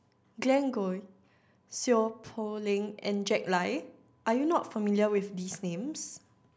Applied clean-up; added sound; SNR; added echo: none; none; none; none.